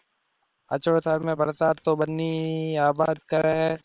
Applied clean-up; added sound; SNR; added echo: neural separator model SepFormer WHAM!.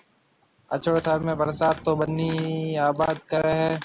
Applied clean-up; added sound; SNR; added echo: none; Camera + Strum; 19 dB; none.